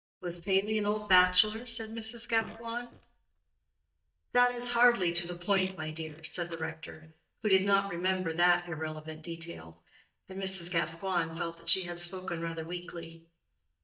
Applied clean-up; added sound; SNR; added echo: neural mask model DeepFilterNet 3.